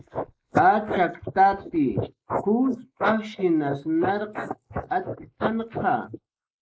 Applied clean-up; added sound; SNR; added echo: neural mask model Resemble Enhance denoiser.